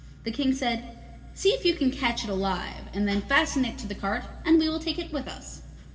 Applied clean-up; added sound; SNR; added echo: none; none; none; reverberation time 1.6 s.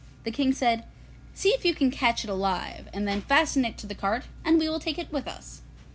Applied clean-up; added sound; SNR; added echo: none; none; none; none.